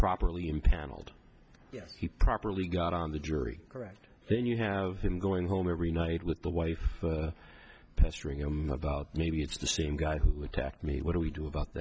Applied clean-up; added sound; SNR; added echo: none; none; none; none.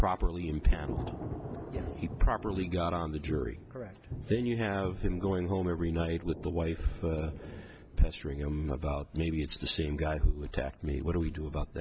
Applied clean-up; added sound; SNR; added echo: none; Thunder / Rain; 13 dB; none.